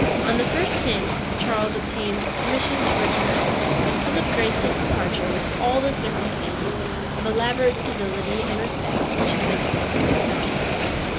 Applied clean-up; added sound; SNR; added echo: none; Waves, surf; -5 dB; none.